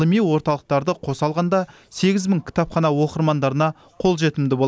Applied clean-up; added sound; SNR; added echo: none; none; none; none.